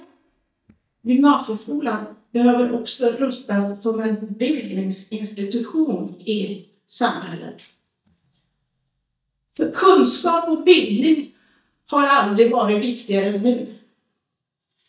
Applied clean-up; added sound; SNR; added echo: neural mask model DeepFilterNet 3.